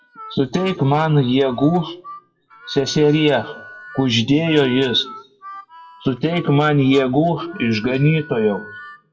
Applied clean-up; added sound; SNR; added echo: classical method WPE with log-MMSE.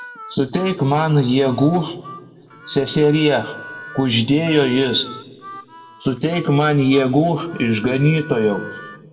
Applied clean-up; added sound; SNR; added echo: none; Harmonica; 19 dB; reverberation time 1.0 s.